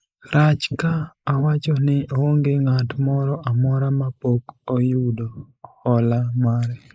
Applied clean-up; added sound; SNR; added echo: neural mask model Resemble Enhance denoiser.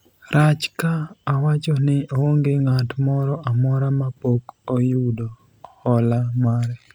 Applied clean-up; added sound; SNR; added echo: none; none; none; none.